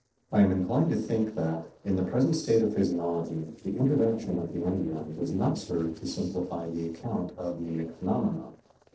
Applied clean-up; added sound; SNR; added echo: neural separator model SepFormer DNS4.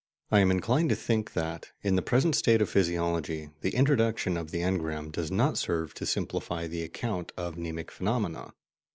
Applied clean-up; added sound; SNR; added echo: none; none; none; none.